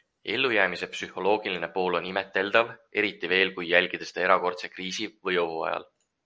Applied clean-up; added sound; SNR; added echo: none; none; none; none.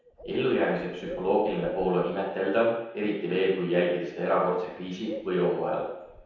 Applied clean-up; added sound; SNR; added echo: none; Bird; 15 dB; reverberation time 0.9 s.